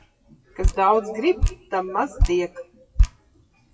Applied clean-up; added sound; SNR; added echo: classical method WPE with log-MMSE.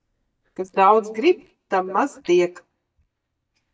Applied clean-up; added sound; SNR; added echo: neural mask model DeepFilterNet 3.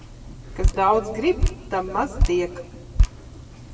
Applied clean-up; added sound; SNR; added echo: none; Drip; -1 dB; reverberation time 1.1 s.